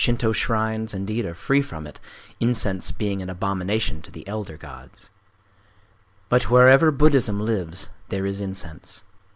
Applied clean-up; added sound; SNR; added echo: none; none; none; none.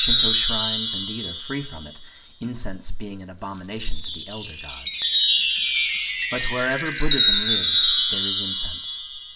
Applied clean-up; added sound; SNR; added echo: none; Wind chime; -5 dB; reverberation time 0.4 s.